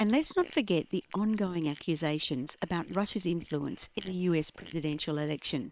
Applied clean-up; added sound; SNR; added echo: neural separator model SepFormer WHAM!.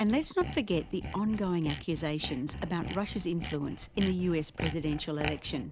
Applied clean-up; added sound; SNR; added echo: none; Sawing; 9 dB; none.